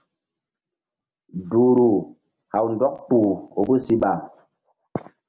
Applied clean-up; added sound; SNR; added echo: none; none; none; none.